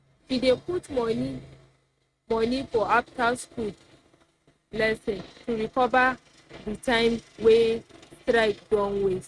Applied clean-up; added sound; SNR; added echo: neural mask model RNNoise.